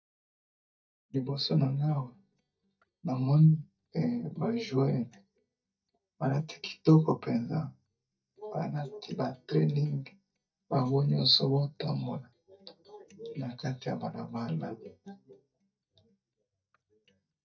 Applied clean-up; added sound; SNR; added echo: neural mask model DeepFilterNet 3.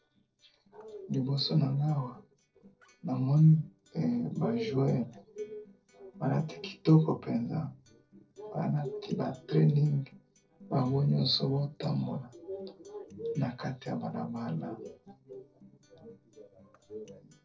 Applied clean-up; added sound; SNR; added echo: neural separator model SepFormer DNS4.